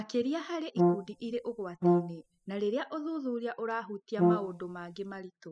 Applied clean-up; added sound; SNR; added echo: classical method spectral subtraction.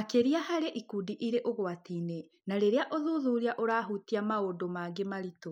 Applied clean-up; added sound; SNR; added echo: none; none; none; none.